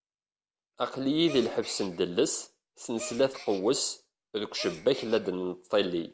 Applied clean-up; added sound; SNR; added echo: none; Gasp; 16 dB; none.